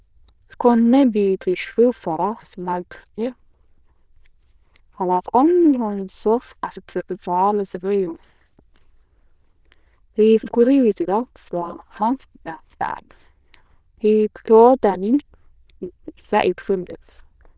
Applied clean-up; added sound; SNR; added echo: neural diffusion model UNIVERSE++.